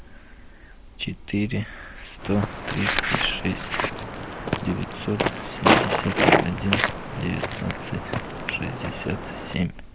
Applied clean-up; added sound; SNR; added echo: none; Walk, footsteps + Crumpling, crinkling; -3 dB; none.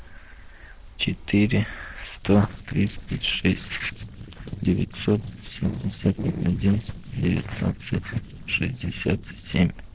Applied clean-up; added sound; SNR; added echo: neural separator model SepFormer DNS4.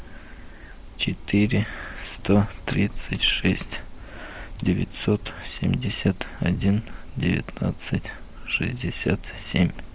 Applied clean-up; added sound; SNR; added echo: none; none; none; none.